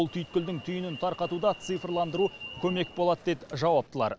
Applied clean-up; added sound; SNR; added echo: none; Alarm; 16 dB; none.